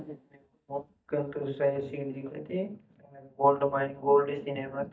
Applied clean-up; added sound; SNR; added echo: neural mask model DeepFilterNet 3.